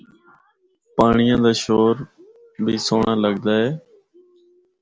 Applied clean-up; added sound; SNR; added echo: none; none; none; none.